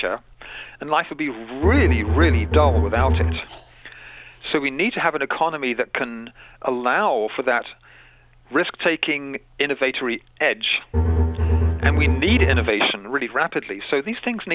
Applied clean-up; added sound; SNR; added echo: none; Bowed string instrument; -5 dB; none.